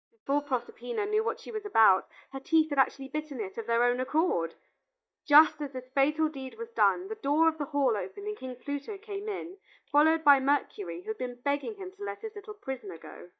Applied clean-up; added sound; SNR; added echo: neural mask model DeepFilterNet 3.